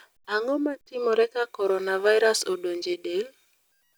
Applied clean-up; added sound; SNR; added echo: none; none; none; none.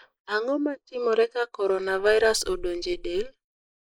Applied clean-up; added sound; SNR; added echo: neural mask model Resemble Enhance denoiser.